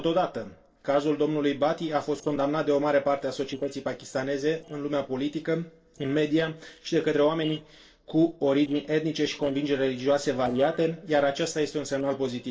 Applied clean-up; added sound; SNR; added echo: neural separator model SepFormer DNS4.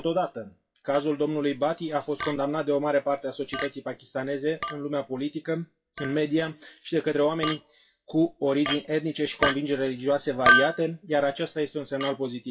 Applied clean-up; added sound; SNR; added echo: classical method WPE with log-MMSE.